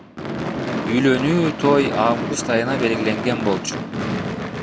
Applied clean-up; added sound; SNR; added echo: none; Gunshot, gunfire / Fireworks; 4 dB; none.